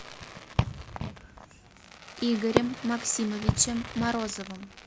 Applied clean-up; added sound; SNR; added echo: none; Fireworks; 2 dB; none.